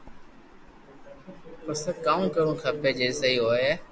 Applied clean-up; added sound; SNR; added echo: none; Writing; 20 dB; none.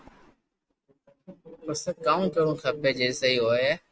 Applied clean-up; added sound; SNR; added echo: neural mask model RNNoise.